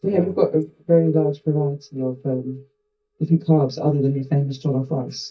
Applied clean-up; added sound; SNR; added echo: neural mask model DeepFilterNet 3.